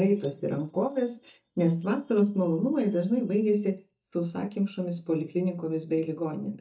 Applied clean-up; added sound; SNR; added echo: neural mask model DeepFilterNet 3.